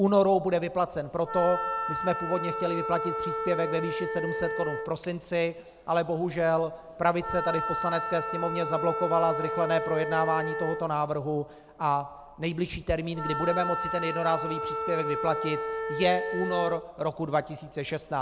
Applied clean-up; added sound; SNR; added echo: none; Wind instrument, woodwind instrument; 5 dB; none.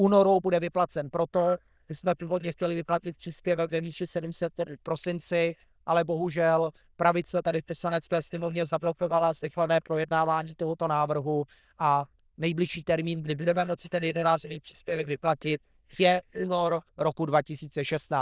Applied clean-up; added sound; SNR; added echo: neural diffusion model UNIVERSE++.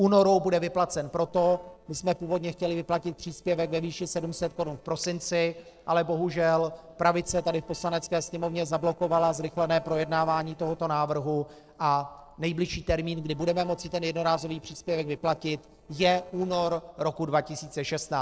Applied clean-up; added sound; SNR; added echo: neural separator model SepFormer DNS4.